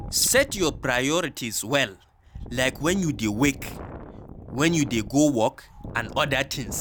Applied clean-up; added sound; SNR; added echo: none; Wind; 14 dB; none.